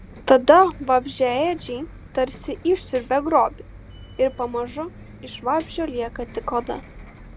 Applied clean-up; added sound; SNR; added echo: none; Tambourine + Bus; 18 dB; none.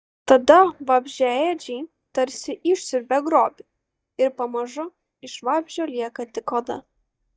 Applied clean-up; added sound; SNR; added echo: neural mask model DeepFilterNet 3.